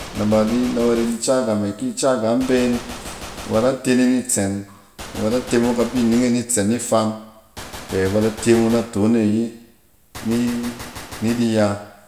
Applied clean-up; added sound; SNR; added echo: none; Gunshot, gunfire; 16 dB; none.